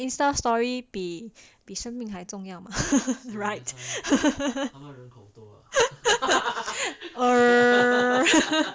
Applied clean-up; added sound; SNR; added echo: none; none; none; none.